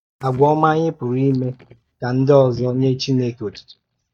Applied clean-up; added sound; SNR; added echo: neural mask model DeepFilterNet 3.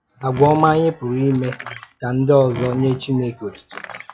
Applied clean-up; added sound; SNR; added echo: classical method log-MMSE.